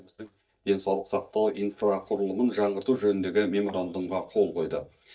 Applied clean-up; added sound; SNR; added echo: neural mask model DeepFilterNet 3.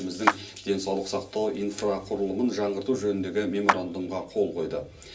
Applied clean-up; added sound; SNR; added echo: none; Clapping; 3 dB; reverberation time 0.3 s.